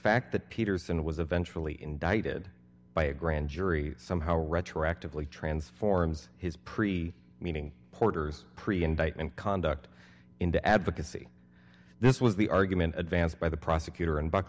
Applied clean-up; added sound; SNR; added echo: none; none; none; none.